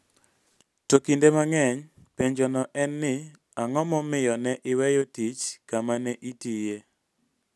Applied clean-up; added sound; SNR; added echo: none; none; none; none.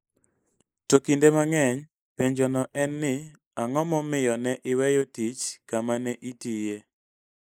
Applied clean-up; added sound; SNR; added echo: neural mask model Resemble Enhance denoiser.